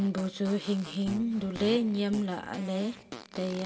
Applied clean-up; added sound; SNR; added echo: none; Fart; 14 dB; reverberation time 0.2 s.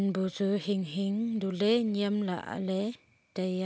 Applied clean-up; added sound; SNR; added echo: none; none; none; none.